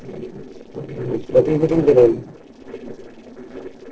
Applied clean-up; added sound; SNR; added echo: neural separator model SepFormer DNS4.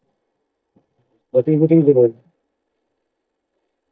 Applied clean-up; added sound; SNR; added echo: neural mask model DeepFilterNet 3.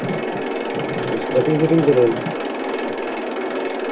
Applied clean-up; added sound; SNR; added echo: none; Mechanisms; 2 dB; reverberation time 0.2 s.